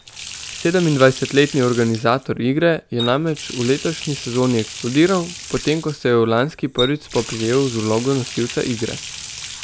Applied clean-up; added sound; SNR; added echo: none; Water tap, faucet; 13 dB; none.